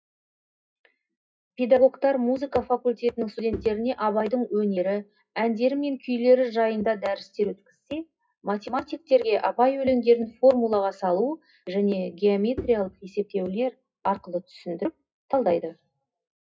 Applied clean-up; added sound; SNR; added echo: classical method WPE with log-MMSE.